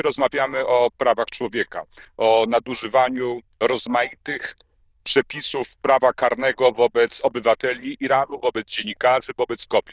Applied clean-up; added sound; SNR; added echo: neural diffusion model UNIVERSE++.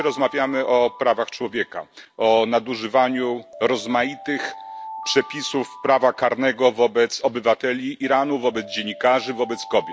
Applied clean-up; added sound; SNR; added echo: none; Alarm; 18 dB; none.